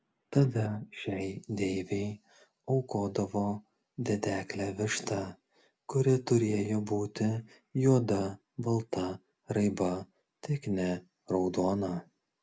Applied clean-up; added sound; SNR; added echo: none; none; none; none.